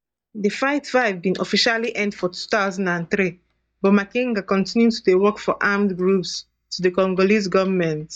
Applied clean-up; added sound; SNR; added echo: neural mask model DeepFilterNet 3.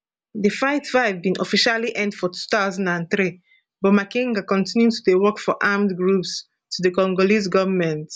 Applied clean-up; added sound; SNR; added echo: none; none; none; none.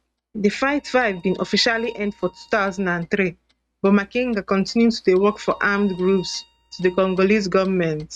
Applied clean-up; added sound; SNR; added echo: neural mask model RNNoise.